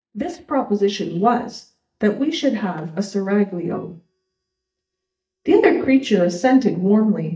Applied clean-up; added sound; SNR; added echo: neural mask model DeepFilterNet 3.